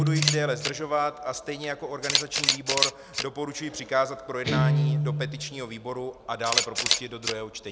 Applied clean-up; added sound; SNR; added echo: none; Guitar + Camera; -3 dB; none.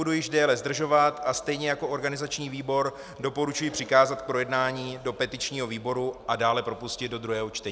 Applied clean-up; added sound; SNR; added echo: none; none; none; none.